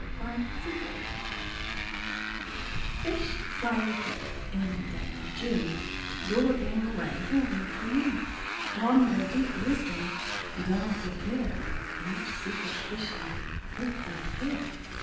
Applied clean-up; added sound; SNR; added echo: none; Motorcycle; 2 dB; reverberation time 0.9 s.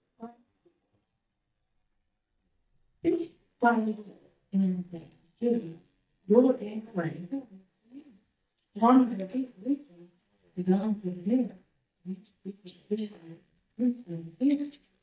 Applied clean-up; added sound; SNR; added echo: neural mask model DeepFilterNet 3.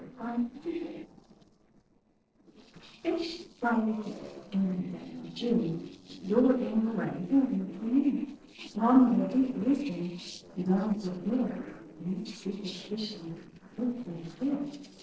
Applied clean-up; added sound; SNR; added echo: neural separator model SepFormer DNS4.